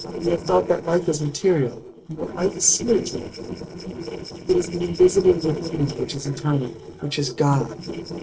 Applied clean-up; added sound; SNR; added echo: neural separator model SepFormer DNS4.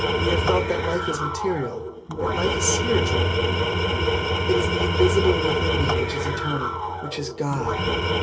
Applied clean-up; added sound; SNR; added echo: none; Tools; -4 dB; reverberation time 0.2 s.